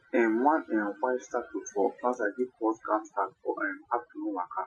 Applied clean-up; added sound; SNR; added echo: classical method Wiener filter.